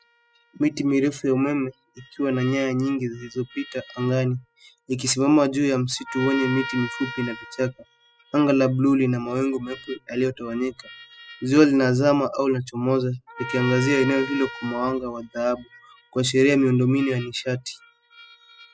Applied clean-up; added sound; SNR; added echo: classical method spectral subtraction.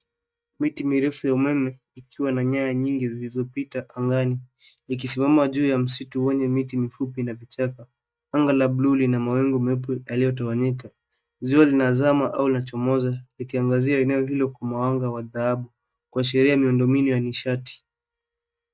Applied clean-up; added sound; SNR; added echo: neural mask model DeepFilterNet 3.